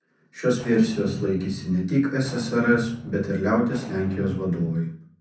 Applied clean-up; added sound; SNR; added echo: none; Fireworks; 13 dB; reverberation time 0.6 s.